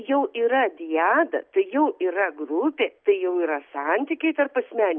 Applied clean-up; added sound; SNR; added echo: none; none; none; none.